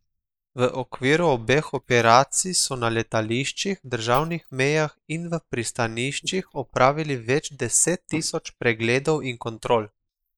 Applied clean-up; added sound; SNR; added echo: neural mask model Resemble Enhance denoiser.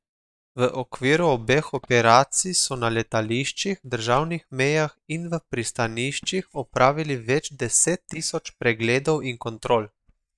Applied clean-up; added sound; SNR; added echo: neural mask model DeepFilterNet 3.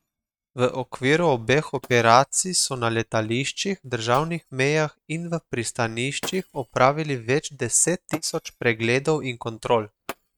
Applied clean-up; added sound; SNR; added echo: neural mask model RNNoise.